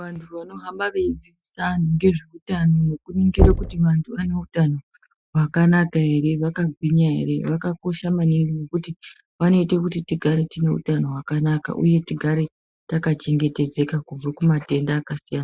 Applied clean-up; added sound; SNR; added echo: classical method Wiener filter.